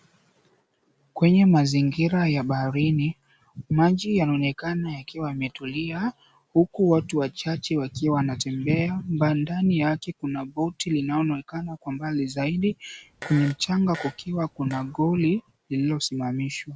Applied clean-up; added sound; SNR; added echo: none; Fart; 17 dB; none.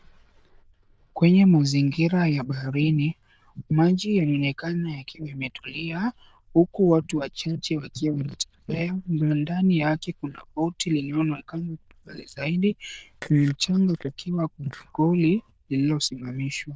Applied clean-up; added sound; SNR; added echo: neural diffusion model UNIVERSE++.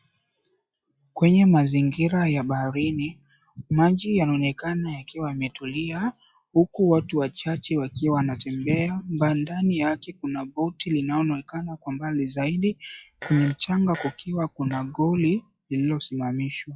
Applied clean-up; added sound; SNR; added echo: classical method log-MMSE.